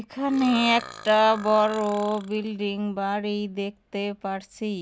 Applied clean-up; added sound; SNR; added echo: none; Burping, eructation; 16 dB; none.